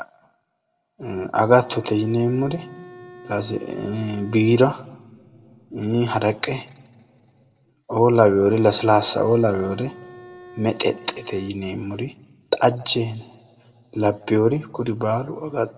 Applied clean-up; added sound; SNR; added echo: none; Organ; 19 dB; reverberation time 0.9 s.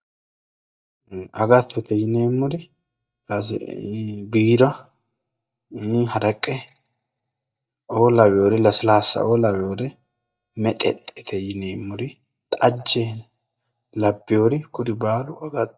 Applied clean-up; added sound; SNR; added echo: neural mask model DeepFilterNet 3.